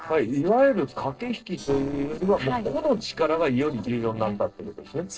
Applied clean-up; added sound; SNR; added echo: neural separator model SepFormer DNS4.